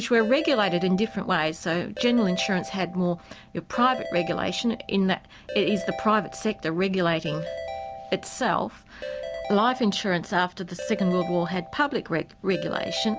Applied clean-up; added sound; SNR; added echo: none; Ringtone / Keyboard (musical); 11 dB; none.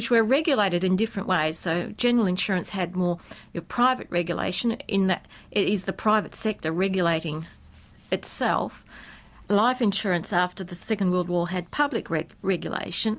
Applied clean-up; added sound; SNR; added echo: none; none; none; none.